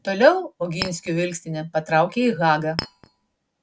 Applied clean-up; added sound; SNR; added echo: none; Chink, clink; 11 dB; none.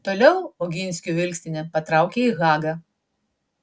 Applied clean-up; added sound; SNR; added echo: none; none; none; none.